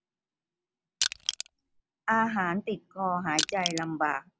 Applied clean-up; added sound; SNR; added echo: none; Crushing; 1 dB; none.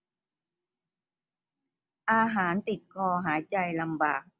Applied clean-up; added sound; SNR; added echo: none; none; none; none.